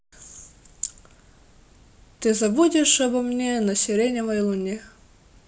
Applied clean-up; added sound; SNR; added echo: none; none; none; none.